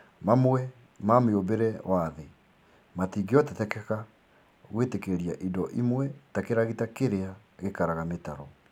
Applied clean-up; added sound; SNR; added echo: none; none; none; none.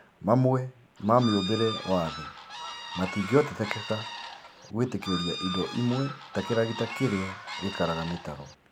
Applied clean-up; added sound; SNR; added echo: none; Bird / Fowl; 9 dB; none.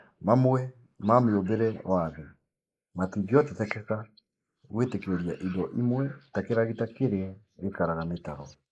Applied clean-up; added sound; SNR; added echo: neural mask model Resemble Enhance denoiser.